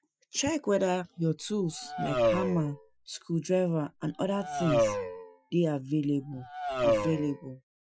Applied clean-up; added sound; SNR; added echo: classical method Wiener filter.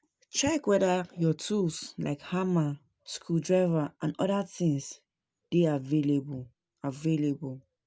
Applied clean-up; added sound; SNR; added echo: none; none; none; none.